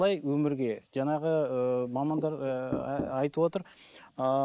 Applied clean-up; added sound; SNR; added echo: neural mask model Resemble Enhance denoiser.